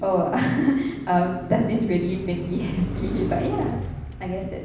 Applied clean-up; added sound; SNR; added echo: none; Car passing by; 8 dB; reverberation time 0.9 s.